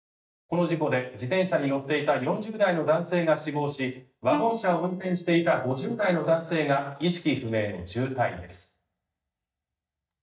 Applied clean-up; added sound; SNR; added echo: neural mask model DeepFilterNet 3.